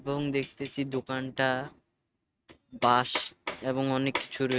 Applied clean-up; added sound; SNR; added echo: neural mask model RNNoise.